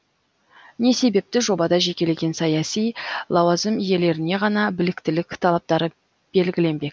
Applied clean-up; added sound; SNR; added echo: none; none; none; none.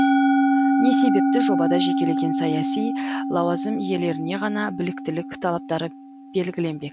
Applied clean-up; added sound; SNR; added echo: none; Musical instrument; -3 dB; none.